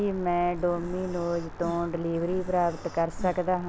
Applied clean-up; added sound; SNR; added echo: none; Breathing; 18 dB; none.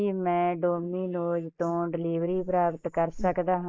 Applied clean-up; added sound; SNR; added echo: neural mask model Resemble Enhance denoiser.